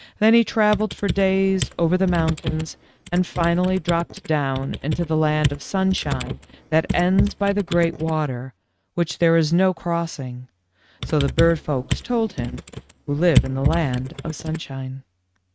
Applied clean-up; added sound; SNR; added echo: neural mask model RNNoise.